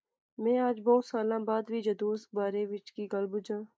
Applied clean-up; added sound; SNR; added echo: neural mask model Resemble Enhance denoiser.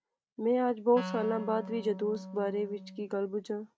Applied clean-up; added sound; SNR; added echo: none; Wind instrument, woodwind instrument; 12 dB; none.